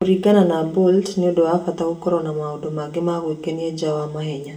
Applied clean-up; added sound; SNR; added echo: none; none; none; reverberation time 0.5 s.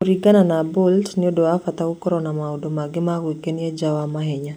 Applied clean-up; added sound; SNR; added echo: none; none; none; none.